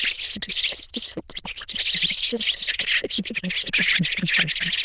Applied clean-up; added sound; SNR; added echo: neural diffusion model UNIVERSE++.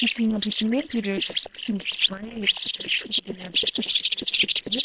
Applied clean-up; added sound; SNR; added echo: neural separator model SepFormer WHAM!.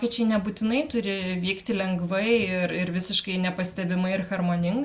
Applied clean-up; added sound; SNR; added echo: none; none; none; none.